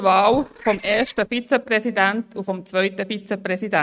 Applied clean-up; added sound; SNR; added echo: neural mask model RNNoise.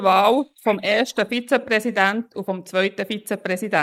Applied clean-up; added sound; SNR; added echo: neural mask model Resemble Enhance denoiser.